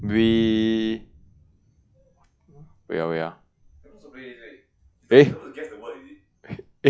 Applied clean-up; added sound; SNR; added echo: classical method log-MMSE.